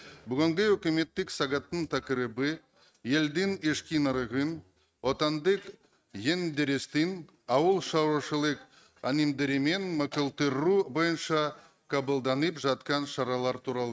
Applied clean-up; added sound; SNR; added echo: neural mask model RNNoise.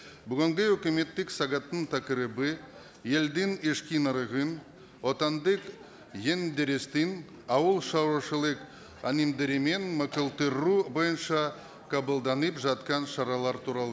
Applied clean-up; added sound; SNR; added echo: none; none; none; none.